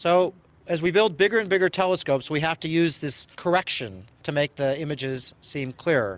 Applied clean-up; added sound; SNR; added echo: none; none; none; none.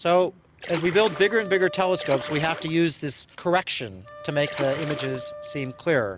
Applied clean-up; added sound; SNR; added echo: none; Wind instrument, woodwind instrument + Splash, splatter; 12 dB; none.